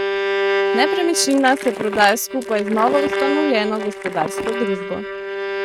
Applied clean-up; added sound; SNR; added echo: neural mask model RNNoise.